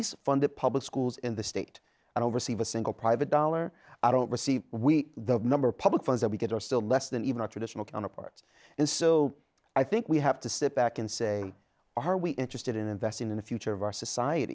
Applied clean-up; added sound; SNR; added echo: none; none; none; none.